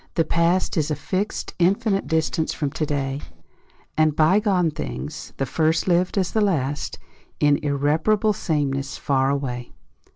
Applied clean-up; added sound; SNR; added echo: neural separator model SepFormer DNS4.